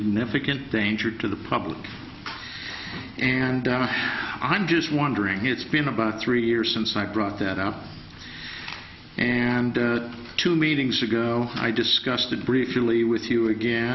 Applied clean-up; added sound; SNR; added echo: none; none; none; none.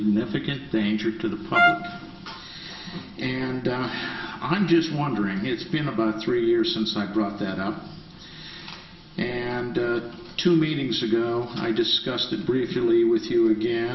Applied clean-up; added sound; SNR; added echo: none; Trumpet; 0 dB; reverberation time 1.6 s.